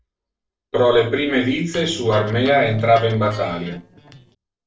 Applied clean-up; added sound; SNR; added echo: neural separator model SepFormer DNS4.